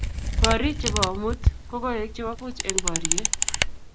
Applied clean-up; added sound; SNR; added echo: none; Camera; -5 dB; none.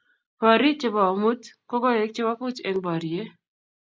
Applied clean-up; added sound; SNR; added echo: none; none; none; none.